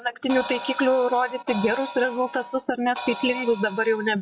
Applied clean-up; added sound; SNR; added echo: classical method log-MMSE.